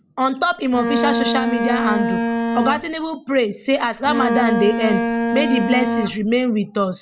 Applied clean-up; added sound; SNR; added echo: none; Bowed string instrument; 1 dB; none.